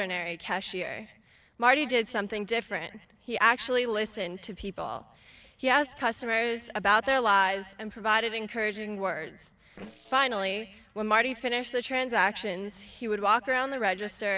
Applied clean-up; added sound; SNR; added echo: neural separator model SepFormer DNS4.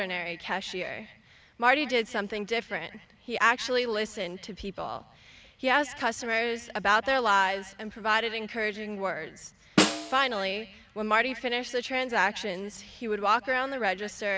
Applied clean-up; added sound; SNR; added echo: none; Snare drum; 2 dB; none.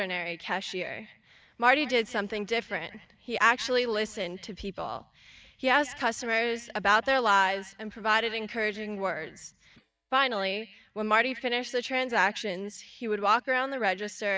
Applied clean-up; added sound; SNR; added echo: neural mask model DeepFilterNet 3.